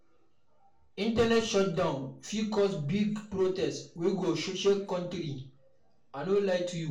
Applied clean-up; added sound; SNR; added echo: none; none; none; reverberation time 0.3 s.